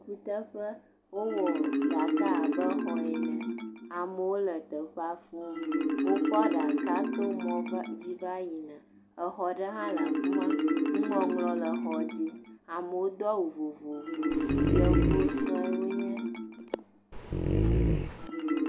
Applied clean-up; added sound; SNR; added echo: none; Marimba, xylophone + Dog; -4 dB; none.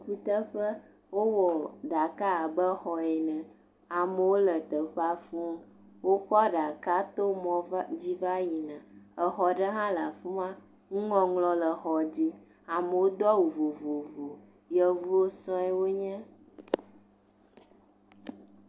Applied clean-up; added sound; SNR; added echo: none; none; none; none.